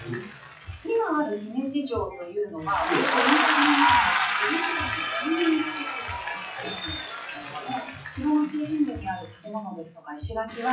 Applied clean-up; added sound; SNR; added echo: classical method WPE with log-MMSE.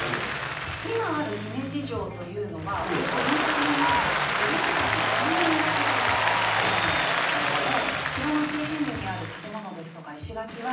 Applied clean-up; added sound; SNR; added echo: none; Applause; -4 dB; reverberation time 0.6 s.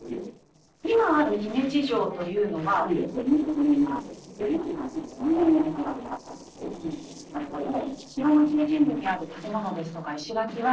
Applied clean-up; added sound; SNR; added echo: neural separator model SepFormer DNS4.